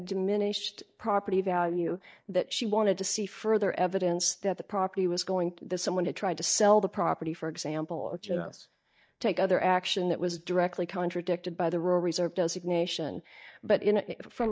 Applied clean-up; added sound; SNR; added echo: neural mask model DeepFilterNet 3.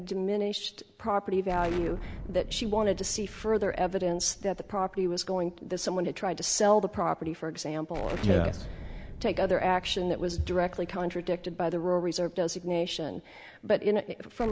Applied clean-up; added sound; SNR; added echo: none; Explosion; 14 dB; none.